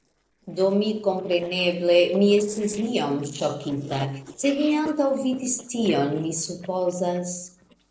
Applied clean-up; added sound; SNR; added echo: neural separator model SepFormer DNS4.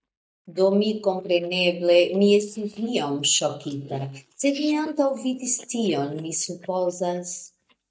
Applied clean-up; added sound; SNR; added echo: neural mask model DeepFilterNet 3.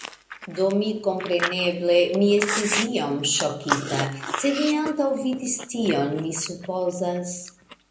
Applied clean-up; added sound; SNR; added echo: none; Chewing, mastication; 8 dB; reverberation time 0.5 s.